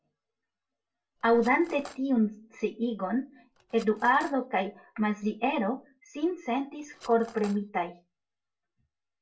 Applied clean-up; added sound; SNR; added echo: none; Cutlery, silverware; 19 dB; reverberation time 0.1 s.